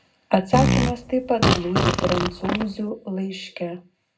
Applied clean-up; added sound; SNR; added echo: none; Fart; -3 dB; reverberation time 0.3 s.